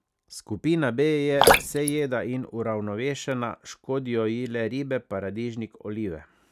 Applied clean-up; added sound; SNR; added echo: none; Drip; -2 dB; none.